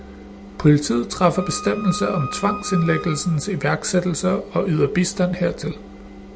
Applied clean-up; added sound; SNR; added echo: none; Wind instrument, woodwind instrument; 12 dB; none.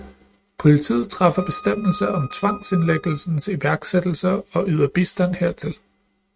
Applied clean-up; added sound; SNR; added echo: neural mask model RNNoise.